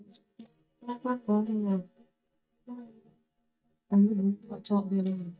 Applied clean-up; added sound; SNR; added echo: neural mask model DeepFilterNet 3.